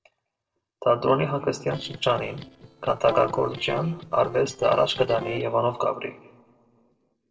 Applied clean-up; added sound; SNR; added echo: neural separator model SepFormer DNS4.